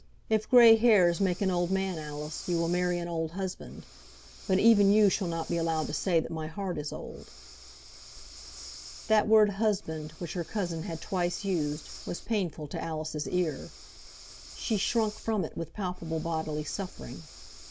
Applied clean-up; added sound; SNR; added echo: none; Breathing; 20 dB; none.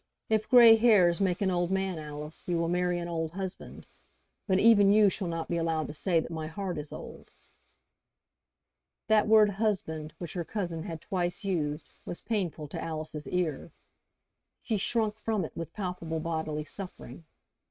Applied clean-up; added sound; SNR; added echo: neural mask model RNNoise.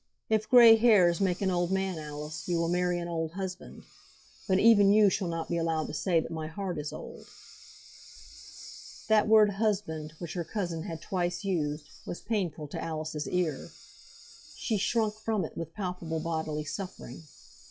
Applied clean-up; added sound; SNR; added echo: classical method log-MMSE.